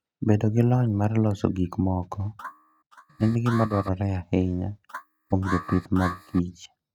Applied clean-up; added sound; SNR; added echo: neural mask model RNNoise.